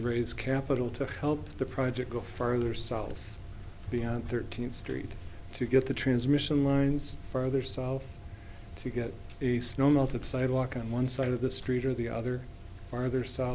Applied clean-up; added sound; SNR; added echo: none; none; none; none.